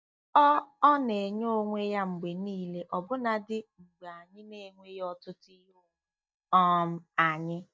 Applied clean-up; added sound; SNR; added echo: neural mask model DeepFilterNet 3.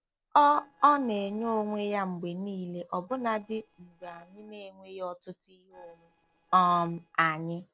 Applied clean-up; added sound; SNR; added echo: neural separator model SepFormer DNS4.